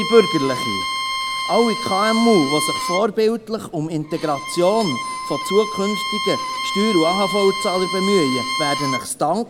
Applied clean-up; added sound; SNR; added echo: none; Bowed string instrument; 5 dB; none.